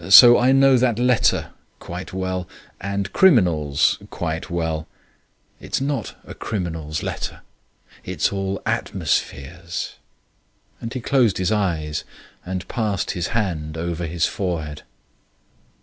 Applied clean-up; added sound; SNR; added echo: none; none; none; none.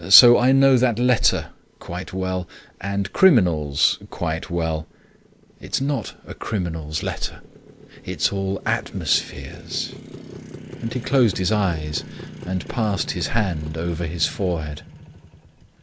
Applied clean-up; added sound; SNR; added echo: none; Motorcycle; 18 dB; none.